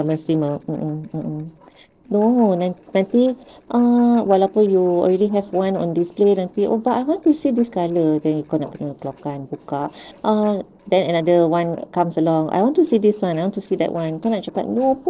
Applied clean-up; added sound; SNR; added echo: neural separator model SepFormer DNS4.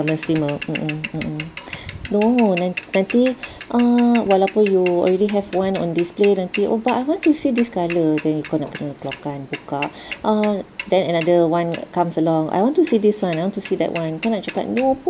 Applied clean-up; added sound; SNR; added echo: none; Mechanisms / Bicycle; 11 dB; none.